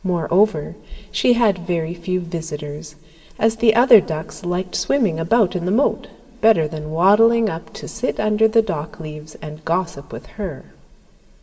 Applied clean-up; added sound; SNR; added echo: none; none; none; reverberation time 1.9 s.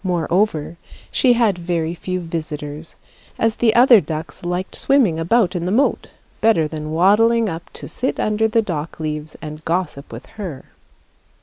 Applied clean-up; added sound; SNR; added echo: none; none; none; none.